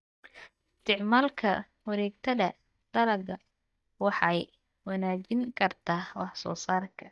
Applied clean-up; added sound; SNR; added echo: neural mask model DeepFilterNet 3.